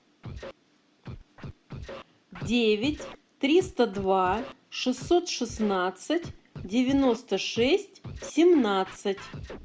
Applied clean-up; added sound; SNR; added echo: none; Scratching (performance technique); 16 dB; none.